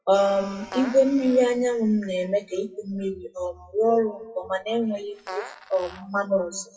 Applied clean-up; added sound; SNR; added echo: classical method WPE with log-MMSE.